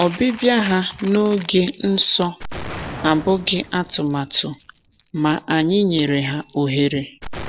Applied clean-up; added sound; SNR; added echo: none; Explosion + Coin (dropping); 15 dB; none.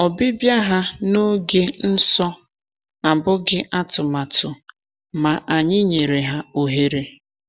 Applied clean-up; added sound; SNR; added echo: none; none; none; none.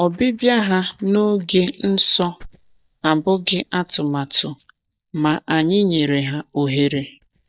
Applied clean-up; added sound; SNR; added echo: neural mask model DeepFilterNet 3.